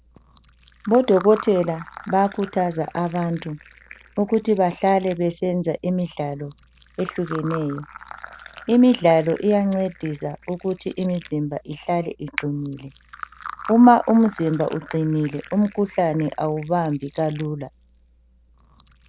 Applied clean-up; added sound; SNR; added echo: none; Fill (with liquid); 20 dB; none.